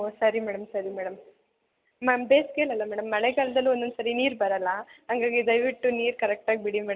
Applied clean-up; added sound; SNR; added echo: none; none; none; none.